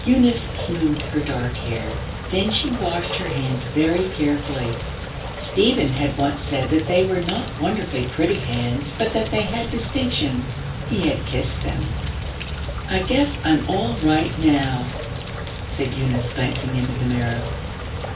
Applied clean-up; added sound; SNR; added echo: none; Rain; 5 dB; reverberation time 0.2 s.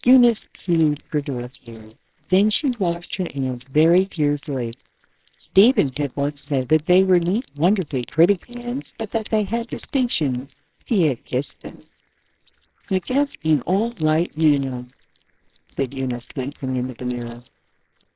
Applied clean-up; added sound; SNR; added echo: neural separator model SepFormer WHAMR!.